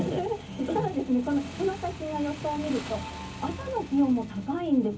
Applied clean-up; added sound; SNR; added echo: none; Motorcycle / Engine; 14 dB; reverberation time 0.3 s.